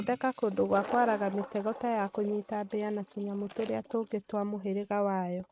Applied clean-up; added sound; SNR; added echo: neural mask model RNNoise.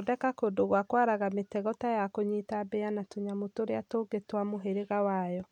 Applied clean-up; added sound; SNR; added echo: none; none; none; none.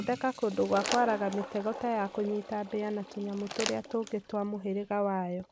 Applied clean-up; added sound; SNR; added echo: none; Crumpling, crinkling + Toilet flush; 10 dB; none.